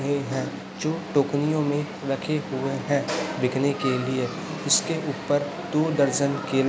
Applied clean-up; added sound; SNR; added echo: none; none; none; none.